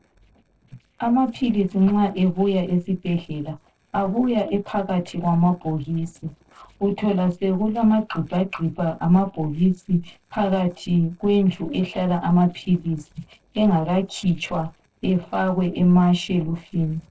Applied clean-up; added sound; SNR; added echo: neural separator model SepFormer DNS4.